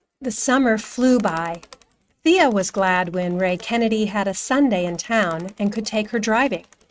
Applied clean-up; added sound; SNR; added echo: neural mask model RNNoise.